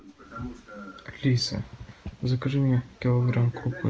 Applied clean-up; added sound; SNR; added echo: none; none; none; none.